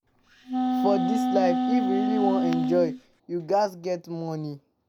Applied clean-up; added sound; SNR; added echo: none; Wind instrument, woodwind instrument; -2 dB; none.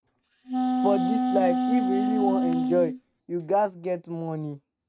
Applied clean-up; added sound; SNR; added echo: neural mask model RNNoise.